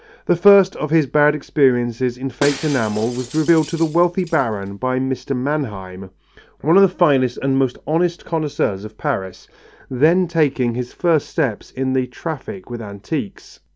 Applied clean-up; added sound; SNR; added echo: none; Shatter; 14 dB; none.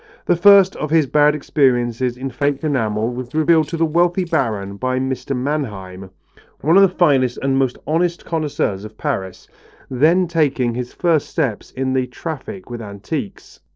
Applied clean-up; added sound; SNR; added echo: neural separator model SepFormer DNS4.